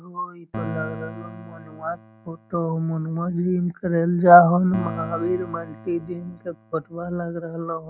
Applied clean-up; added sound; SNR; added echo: none; Piano; 15 dB; none.